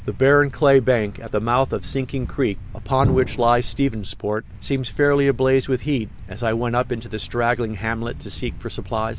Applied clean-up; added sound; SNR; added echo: none; Thump, thud; 10 dB; none.